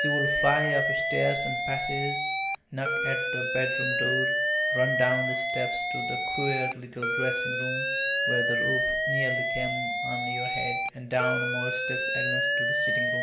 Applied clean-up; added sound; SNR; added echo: none; Alarm; -5 dB; reverberation time 0.7 s.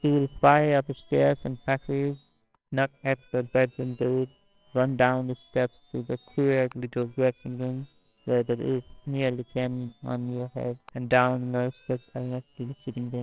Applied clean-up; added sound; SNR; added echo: neural separator model SepFormer WHAMR!.